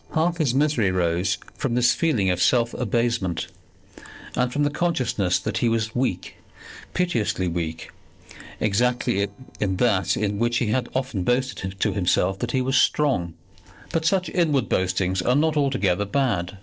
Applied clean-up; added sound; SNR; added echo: neural separator model SepFormer DNS4.